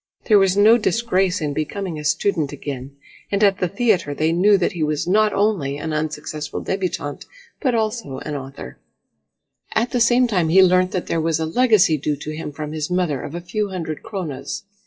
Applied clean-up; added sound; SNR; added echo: classical method WPE with log-MMSE.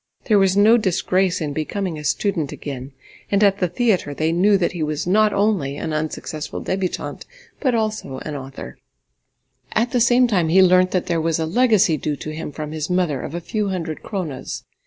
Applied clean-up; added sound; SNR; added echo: none; none; none; none.